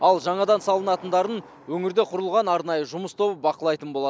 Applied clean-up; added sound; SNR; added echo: none; none; none; none.